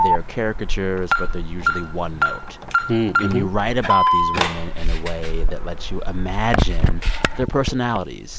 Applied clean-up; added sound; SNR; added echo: none; Alarm; -4 dB; none.